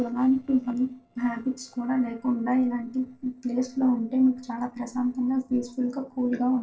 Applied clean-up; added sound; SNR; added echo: neural separator model SepFormer DNS4.